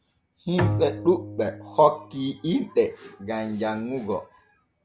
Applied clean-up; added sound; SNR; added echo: none; Bowed string instrument; 8 dB; none.